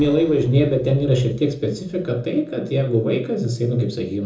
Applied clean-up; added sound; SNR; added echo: neural separator model SepFormer DNS4.